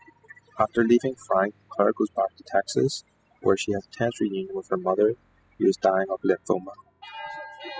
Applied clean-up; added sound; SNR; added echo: classical method spectral subtraction.